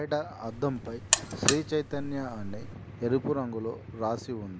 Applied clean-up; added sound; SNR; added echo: none; Alarm; 1 dB; none.